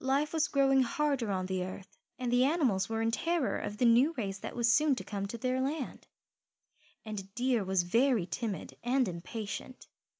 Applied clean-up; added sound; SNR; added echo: none; none; none; none.